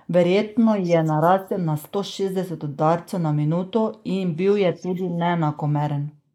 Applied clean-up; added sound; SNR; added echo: neural mask model Resemble Enhance denoiser.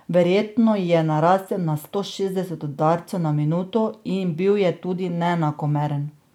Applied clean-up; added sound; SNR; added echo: none; none; none; none.